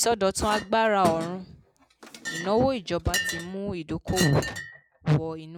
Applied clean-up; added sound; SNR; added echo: none; Chink, clink; 9 dB; none.